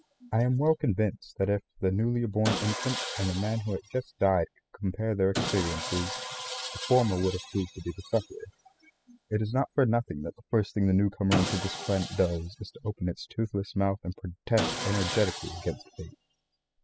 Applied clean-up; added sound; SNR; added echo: classical method spectral subtraction.